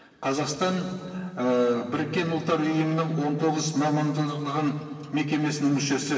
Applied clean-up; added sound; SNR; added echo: none; none; none; reverberation time 2.3 s.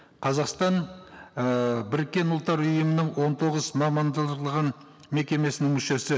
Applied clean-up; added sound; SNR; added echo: none; none; none; none.